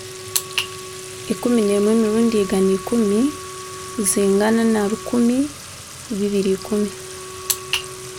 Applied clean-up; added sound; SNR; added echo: none; Wind instrument, woodwind instrument + Fill (with liquid) / Trickle, dribble / Sink (filling or washing); 13 dB; none.